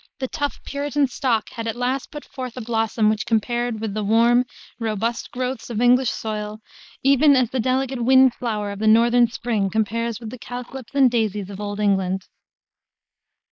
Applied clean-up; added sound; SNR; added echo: neural mask model Resemble Enhance denoiser.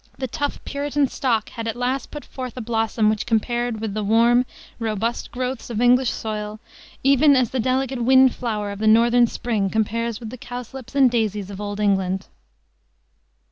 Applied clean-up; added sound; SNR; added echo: none; none; none; none.